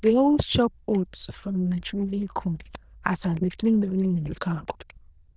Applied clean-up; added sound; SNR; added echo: neural diffusion model UNIVERSE++.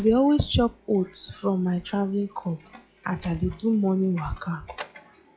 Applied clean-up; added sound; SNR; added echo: classical method log-MMSE.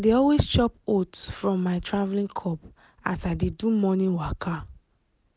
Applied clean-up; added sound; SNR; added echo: none; none; none; none.